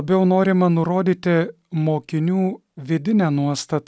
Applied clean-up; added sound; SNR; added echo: none; none; none; none.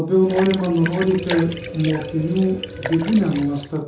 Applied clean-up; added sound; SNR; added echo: none; Liquid; 11 dB; reverberation time 0.5 s.